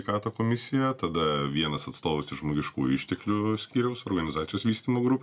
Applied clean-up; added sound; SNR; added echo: none; none; none; none.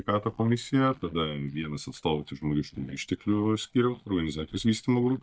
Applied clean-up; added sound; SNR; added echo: neural mask model DeepFilterNet 3.